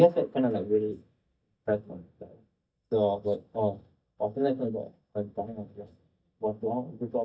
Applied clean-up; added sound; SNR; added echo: neural mask model DeepFilterNet 3.